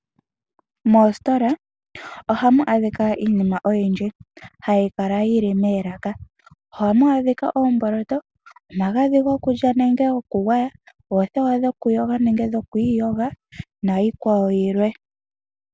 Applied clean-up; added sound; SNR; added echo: none; none; none; none.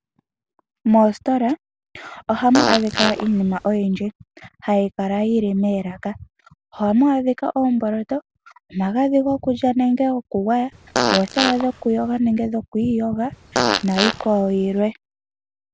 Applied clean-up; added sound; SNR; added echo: none; Fart; 3 dB; none.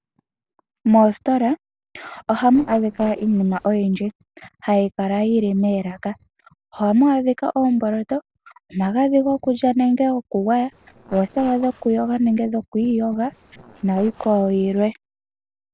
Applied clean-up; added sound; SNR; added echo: neural separator model SepFormer DNS4.